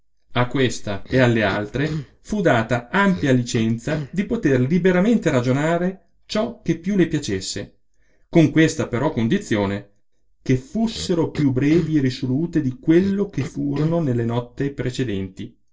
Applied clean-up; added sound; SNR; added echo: neural separator model SepFormer DNS4.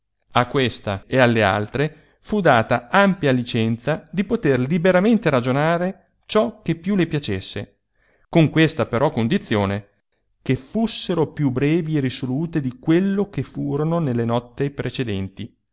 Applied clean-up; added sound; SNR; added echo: none; none; none; none.